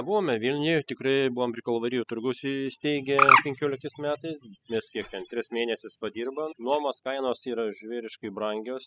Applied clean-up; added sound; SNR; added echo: classical method spectral subtraction.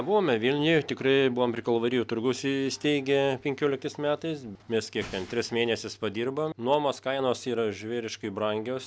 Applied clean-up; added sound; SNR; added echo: none; none; none; none.